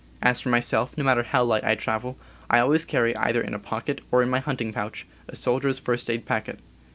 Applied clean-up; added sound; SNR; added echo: none; none; none; none.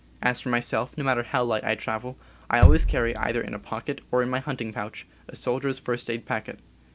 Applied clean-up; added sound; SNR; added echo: none; Bass drum; -2 dB; none.